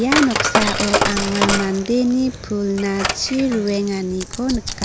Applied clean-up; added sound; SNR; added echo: none; Coin (dropping); 3 dB; none.